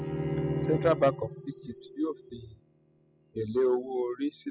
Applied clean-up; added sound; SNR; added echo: classical method spectral subtraction.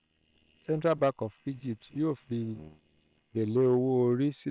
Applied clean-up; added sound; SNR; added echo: neural separator model SepFormer WHAM!.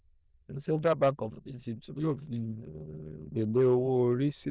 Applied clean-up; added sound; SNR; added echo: neural diffusion model UNIVERSE++.